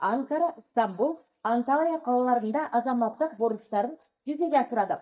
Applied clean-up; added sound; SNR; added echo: neural mask model DeepFilterNet 3.